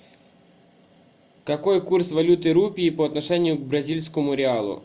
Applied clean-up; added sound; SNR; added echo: none; none; none; none.